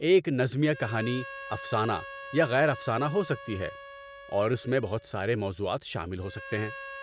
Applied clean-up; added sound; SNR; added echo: none; Harmonica; 15 dB; none.